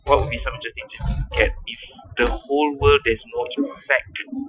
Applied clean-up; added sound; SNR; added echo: classical method Wiener filter.